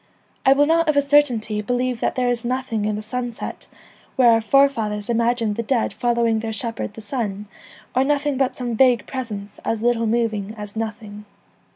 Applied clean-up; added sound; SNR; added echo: none; none; none; none.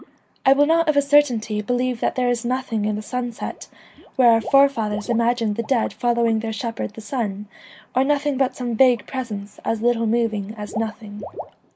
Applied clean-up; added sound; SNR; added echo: neural mask model Resemble Enhance denoiser.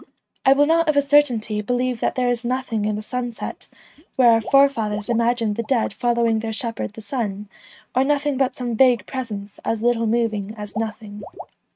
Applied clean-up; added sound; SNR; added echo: neural mask model RNNoise.